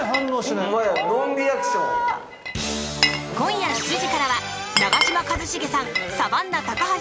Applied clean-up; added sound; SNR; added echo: none; Glass; 6 dB; none.